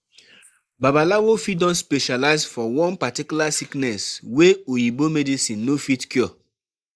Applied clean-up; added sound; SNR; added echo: neural mask model Resemble Enhance denoiser.